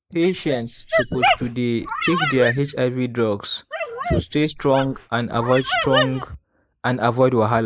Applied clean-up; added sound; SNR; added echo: neural mask model Resemble Enhance denoiser.